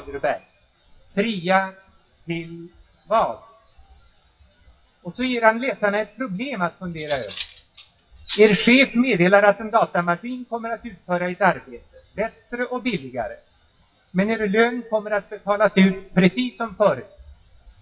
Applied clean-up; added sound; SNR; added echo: classical method WPE with log-MMSE.